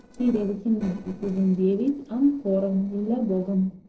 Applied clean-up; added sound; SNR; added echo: neural separator model SepFormer DNS4.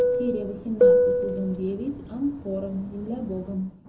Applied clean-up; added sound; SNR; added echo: none; Fixed-wing aircraft, airplane; -5 dB; reverberation time 0.4 s.